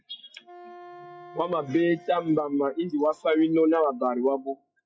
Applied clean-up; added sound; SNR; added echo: classical method log-MMSE.